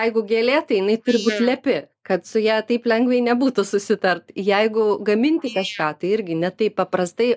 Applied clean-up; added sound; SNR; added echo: neural mask model Resemble Enhance denoiser.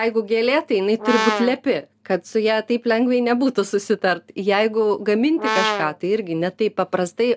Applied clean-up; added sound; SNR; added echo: none; Brass instrument; 4 dB; none.